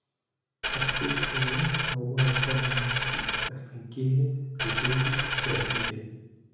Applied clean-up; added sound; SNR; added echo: none; Coin (dropping); -2 dB; reverberation time 0.9 s.